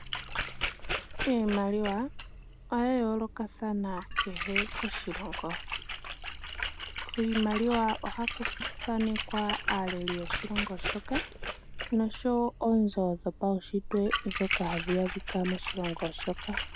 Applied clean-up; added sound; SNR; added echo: none; Splash, splatter; 4 dB; none.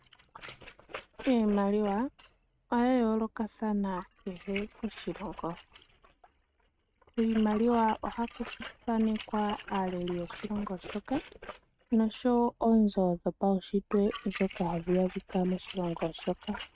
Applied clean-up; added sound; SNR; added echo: neural mask model RNNoise.